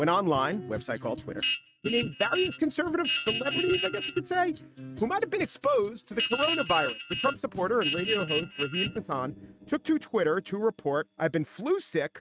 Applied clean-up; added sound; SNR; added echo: neural mask model RNNoise.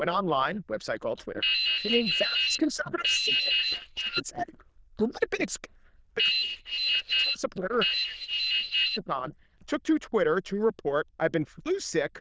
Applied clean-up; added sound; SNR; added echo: neural diffusion model UNIVERSE++.